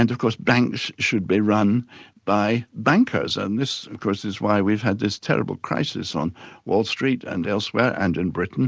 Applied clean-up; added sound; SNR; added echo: none; none; none; none.